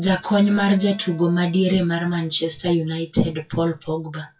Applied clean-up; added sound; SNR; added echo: classical method WPE with log-MMSE.